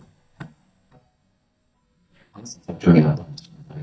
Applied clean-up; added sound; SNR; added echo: neural mask model DeepFilterNet 3.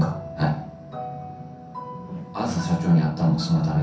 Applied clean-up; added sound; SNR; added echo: none; Whoosh, swoosh, swish; 18 dB; reverberation time 0.6 s.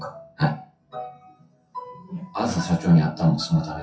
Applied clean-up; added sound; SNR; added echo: classical method WPE with log-MMSE.